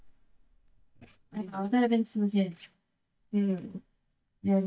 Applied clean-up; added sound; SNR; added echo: neural mask model DeepFilterNet 3.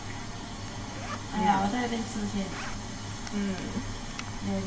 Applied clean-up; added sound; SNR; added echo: none; Zipper (clothing); 12 dB; reverberation time 1.3 s.